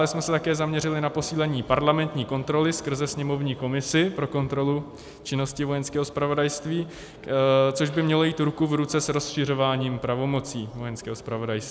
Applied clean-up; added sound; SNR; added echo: none; none; none; none.